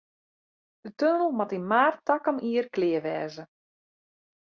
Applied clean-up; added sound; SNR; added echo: none; none; none; none.